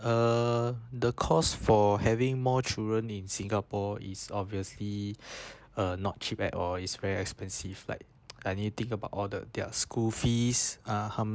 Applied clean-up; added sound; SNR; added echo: none; none; none; none.